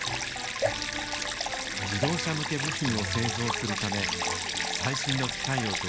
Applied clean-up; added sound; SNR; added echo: none; Stream; -1 dB; none.